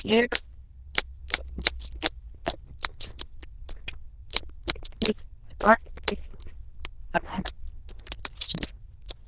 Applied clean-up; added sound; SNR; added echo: neural diffusion model UNIVERSE++.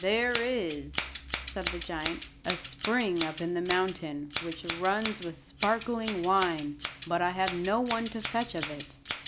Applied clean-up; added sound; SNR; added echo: none; Scissors; 8 dB; none.